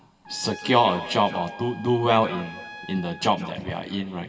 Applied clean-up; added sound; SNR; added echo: none; Trumpet; 17 dB; reverberation time 1.4 s.